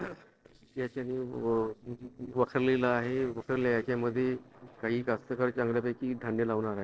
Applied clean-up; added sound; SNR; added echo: neural separator model SepFormer DNS4.